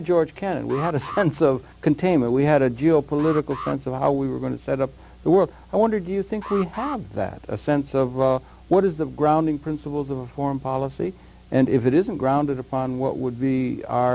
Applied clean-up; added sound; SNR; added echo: none; Alarm; 16 dB; none.